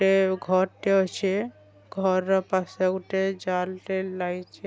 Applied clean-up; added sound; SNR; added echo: none; none; none; none.